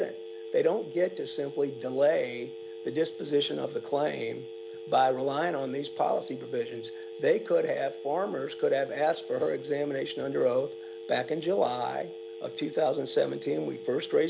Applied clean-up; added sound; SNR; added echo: none; Telephone; 12 dB; none.